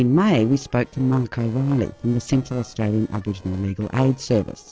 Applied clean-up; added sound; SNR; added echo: neural separator model SepFormer DNS4.